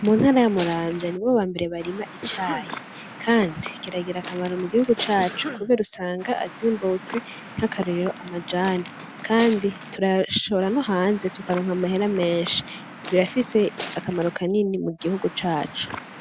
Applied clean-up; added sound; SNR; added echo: none; Waves, surf / Wind + Cough; 14 dB; none.